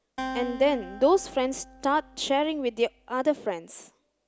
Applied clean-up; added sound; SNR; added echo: none; Acoustic guitar; 14 dB; none.